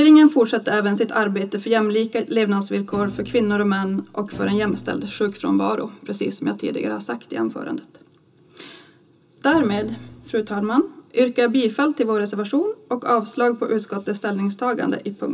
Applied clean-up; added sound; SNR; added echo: none; Thump, thud; 17 dB; reverberation time 0.2 s.